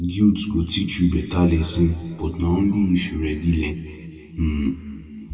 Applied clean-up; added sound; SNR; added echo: none; none; none; reverberation time 2.3 s.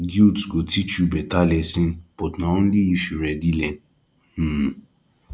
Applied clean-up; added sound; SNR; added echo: none; none; none; none.